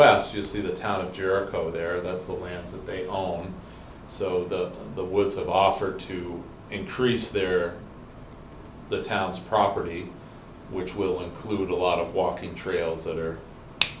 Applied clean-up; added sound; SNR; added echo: none; none; none; none.